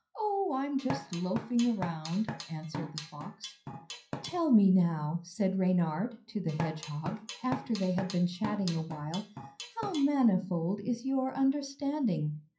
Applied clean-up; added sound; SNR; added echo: classical method WPE with log-MMSE.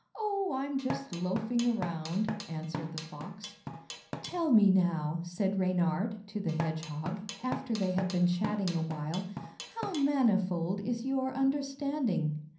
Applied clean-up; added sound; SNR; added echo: none; Drum kit; 10 dB; reverberation time 0.6 s.